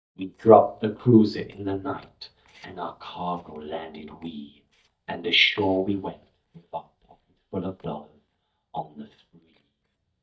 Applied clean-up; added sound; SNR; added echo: neural mask model DeepFilterNet 3.